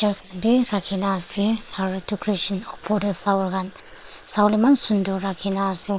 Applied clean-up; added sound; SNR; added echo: neural separator model SepFormer WHAM!.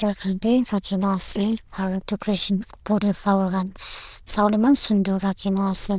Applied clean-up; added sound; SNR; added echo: neural diffusion model UNIVERSE++.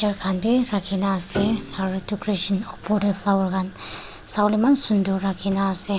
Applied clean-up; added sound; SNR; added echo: none; Piano; 14 dB; none.